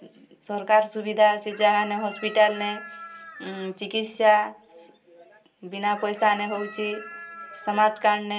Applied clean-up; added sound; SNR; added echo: none; Chicken, rooster; 17 dB; reverberation time 0.2 s.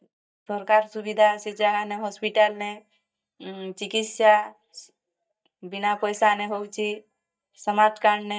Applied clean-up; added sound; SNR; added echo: neural mask model DeepFilterNet 3.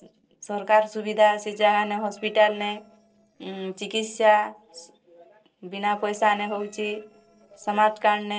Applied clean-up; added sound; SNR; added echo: neural separator model SepFormer DNS4.